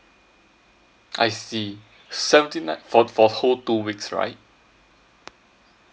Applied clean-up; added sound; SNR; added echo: none; none; none; none.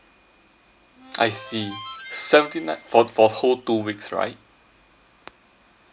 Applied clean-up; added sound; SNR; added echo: none; Harmonica; 15 dB; none.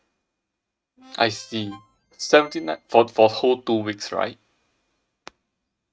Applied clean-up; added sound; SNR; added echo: neural mask model RNNoise.